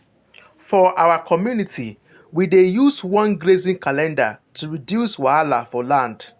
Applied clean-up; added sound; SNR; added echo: none; none; none; none.